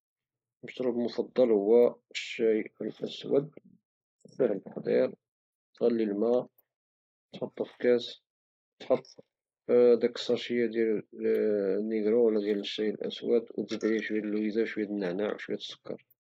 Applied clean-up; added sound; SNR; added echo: neural mask model Resemble Enhance denoiser.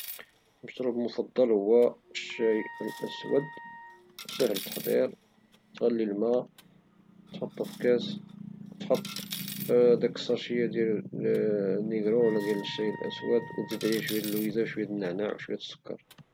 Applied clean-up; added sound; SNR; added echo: none; Wind instrument, woodwind instrument + Coin (dropping); 16 dB; none.